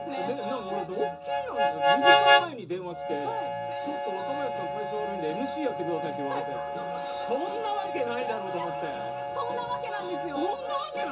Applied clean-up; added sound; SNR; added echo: none; Harmonica; -5 dB; reverberation time 0.2 s.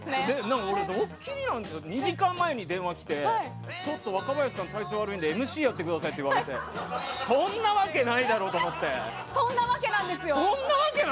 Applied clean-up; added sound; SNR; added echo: none; none; none; none.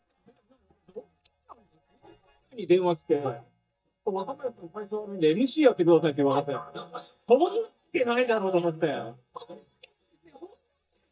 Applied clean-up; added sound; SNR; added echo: neural mask model DeepFilterNet 3.